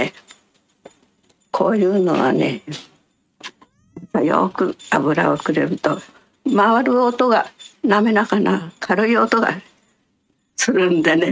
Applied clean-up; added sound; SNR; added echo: neural mask model RNNoise.